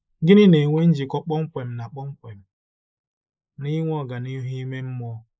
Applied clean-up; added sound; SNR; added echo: neural mask model Resemble Enhance denoiser.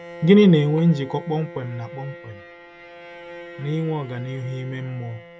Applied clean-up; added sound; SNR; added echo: none; Bowed string instrument; 17 dB; none.